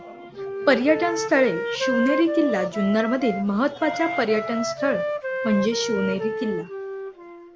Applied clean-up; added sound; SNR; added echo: none; Wind instrument, woodwind instrument; 5 dB; none.